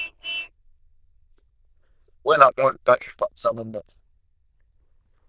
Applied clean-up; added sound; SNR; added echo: neural diffusion model UNIVERSE++.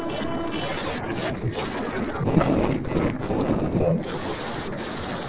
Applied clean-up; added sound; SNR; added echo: neural separator model SepFormer DNS4.